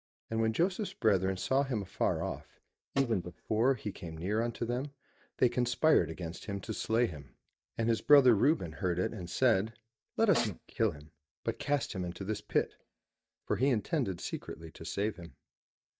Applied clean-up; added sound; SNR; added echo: neural mask model DeepFilterNet 3.